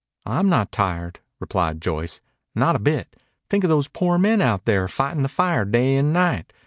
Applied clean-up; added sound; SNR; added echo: none; none; none; none.